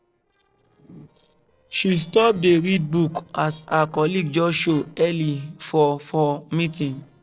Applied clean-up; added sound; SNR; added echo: neural separator model SepFormer DNS4.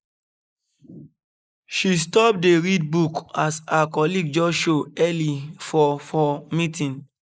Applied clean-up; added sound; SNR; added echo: neural mask model Resemble Enhance denoiser.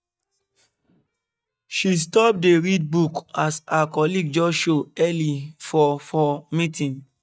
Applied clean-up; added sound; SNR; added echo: neural mask model DeepFilterNet 3.